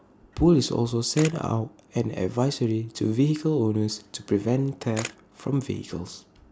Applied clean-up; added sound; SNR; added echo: none; Camera; 17 dB; none.